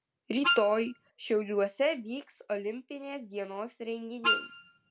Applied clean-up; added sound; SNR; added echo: none; Wind instrument, woodwind instrument; -2 dB; none.